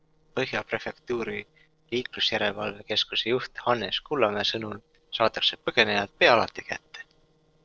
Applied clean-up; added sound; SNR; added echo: neural separator model SepFormer DNS4.